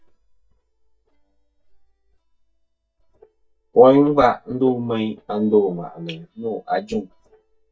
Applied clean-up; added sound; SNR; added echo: neural mask model DeepFilterNet 3.